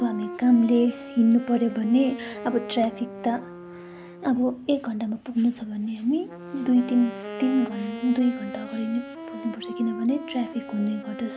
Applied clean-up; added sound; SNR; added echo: none; Wind instrument, woodwind instrument; 13 dB; none.